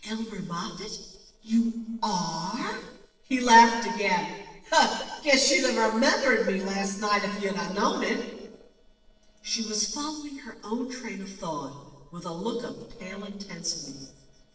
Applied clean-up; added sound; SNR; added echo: neural separator model SepFormer DNS4.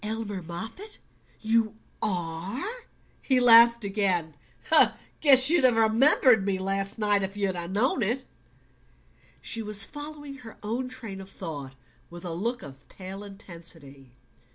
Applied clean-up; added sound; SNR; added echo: none; none; none; none.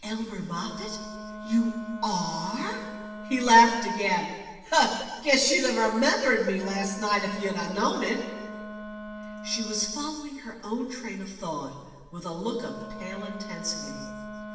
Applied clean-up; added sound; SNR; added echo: none; Wind instrument, woodwind instrument; 13 dB; reverberation time 1.3 s.